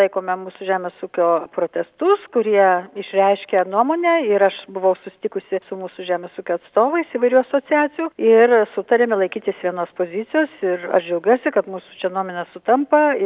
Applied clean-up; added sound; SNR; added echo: none; none; none; none.